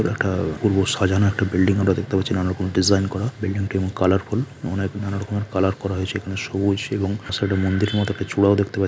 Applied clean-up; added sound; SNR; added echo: none; none; none; none.